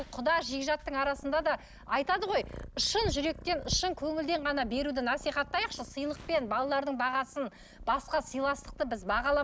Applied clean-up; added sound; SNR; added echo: none; Purr; 14 dB; none.